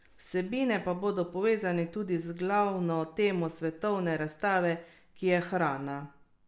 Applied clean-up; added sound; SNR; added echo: none; none; none; none.